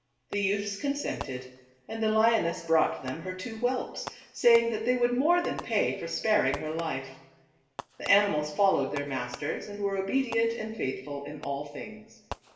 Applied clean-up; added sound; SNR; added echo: none; Fireworks; 18 dB; reverberation time 0.9 s.